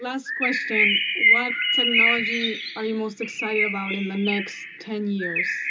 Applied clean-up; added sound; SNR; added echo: none; Bird; -5 dB; reverberation time 0.2 s.